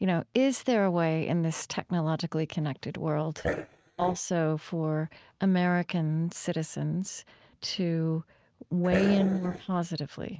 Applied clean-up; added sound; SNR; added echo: neural mask model RNNoise.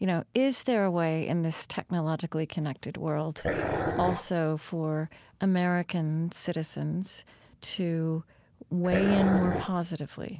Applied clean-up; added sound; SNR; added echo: none; Dog; 1 dB; none.